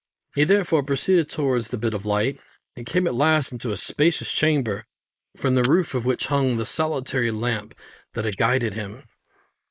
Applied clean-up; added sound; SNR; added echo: neural mask model Resemble Enhance denoiser.